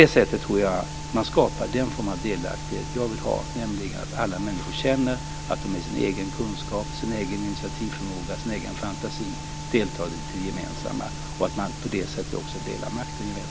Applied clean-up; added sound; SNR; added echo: none; Wind instrument, woodwind instrument; 18 dB; none.